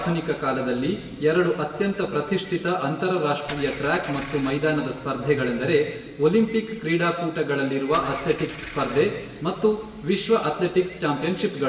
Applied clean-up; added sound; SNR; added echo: none; Engine / Car; 18 dB; reverberation time 1.2 s.